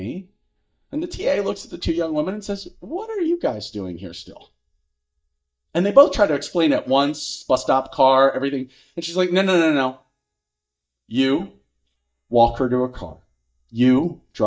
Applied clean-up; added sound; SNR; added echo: neural mask model DeepFilterNet 3.